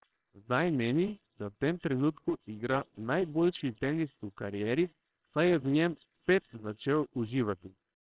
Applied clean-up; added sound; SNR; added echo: neural separator model SepFormer WHAMR!.